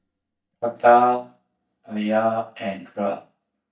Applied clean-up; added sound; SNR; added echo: neural mask model DeepFilterNet 3.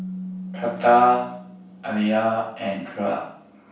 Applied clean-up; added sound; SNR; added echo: none; Keyboard (musical); 15 dB; reverberation time 0.7 s.